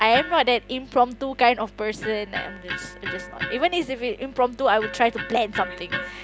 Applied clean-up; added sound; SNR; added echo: none; Electric guitar; 11 dB; none.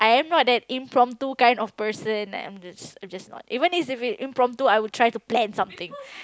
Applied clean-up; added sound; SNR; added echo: none; none; none; none.